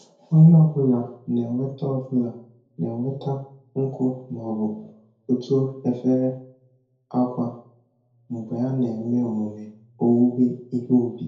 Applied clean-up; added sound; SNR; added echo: none; none; none; reverberation time 0.5 s.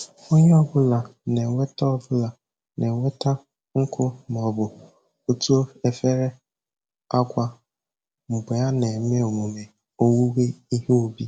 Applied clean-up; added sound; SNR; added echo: none; none; none; none.